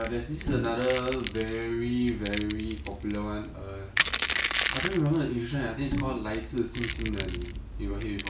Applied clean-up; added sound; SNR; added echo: none; Bowed string instrument + Crushing; 2 dB; none.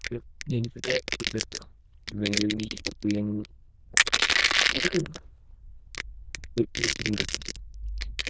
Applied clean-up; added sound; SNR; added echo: neural diffusion model UNIVERSE++.